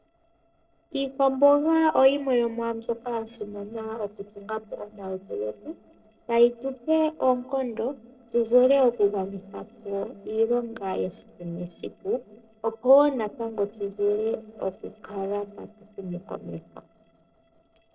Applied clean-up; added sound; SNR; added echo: neural separator model SepFormer DNS4.